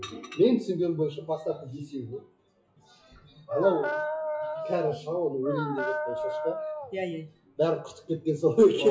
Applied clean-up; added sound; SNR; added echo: classical method WPE with log-MMSE.